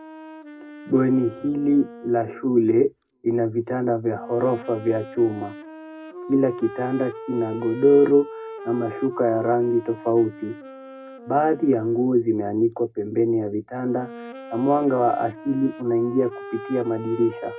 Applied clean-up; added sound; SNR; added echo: none; Wind instrument, woodwind instrument; 15 dB; reverberation time 0.2 s.